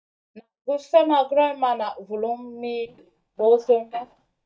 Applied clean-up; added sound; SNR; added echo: neural mask model DeepFilterNet 3.